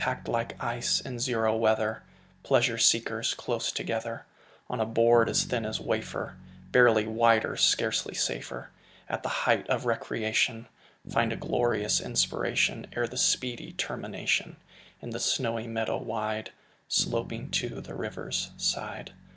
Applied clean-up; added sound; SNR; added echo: none; Bass guitar; 18 dB; none.